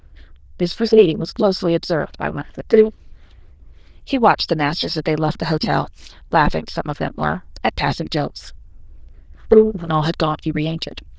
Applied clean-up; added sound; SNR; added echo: neural diffusion model UNIVERSE++.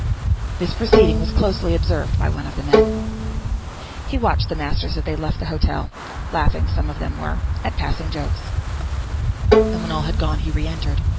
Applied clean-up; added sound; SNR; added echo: none; Bowed string instrument + Wind; -5 dB; none.